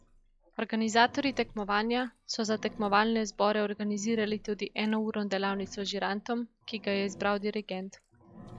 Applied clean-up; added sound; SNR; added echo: classical method log-MMSE.